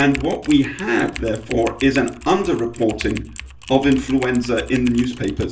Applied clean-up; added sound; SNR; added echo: none; Typing; 14 dB; reverberation time 0.3 s.